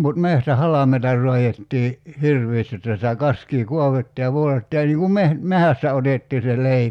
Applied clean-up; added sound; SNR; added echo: none; none; none; none.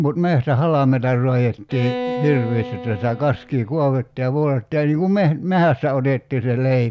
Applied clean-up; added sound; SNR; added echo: none; Bowed string instrument; 11 dB; none.